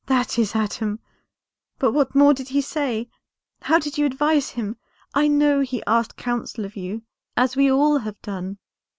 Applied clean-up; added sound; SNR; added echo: none; none; none; none.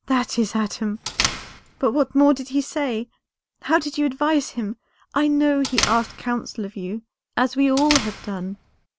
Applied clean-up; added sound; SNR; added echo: none; Door; 7 dB; none.